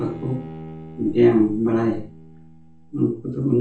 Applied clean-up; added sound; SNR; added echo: none; Bowed string instrument; 17 dB; reverberation time 0.4 s.